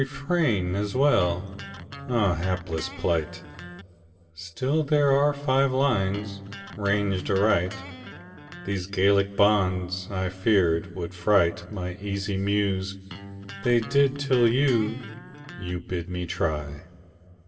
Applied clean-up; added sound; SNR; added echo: none; Electric guitar; 14 dB; reverberation time 2.9 s.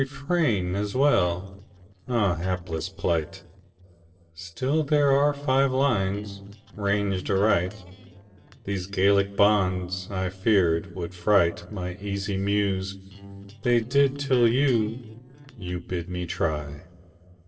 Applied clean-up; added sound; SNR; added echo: neural separator model SepFormer DNS4.